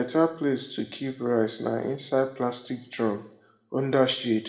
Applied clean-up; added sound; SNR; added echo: none; none; none; reverberation time 0.7 s.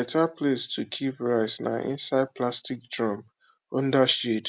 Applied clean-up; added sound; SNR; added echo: none; none; none; none.